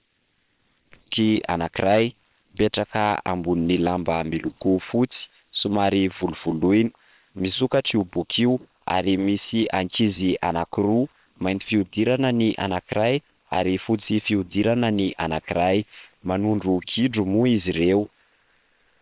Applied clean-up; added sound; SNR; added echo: neural separator model SepFormer WHAM!.